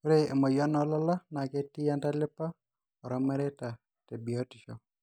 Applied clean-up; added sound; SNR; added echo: none; none; none; none.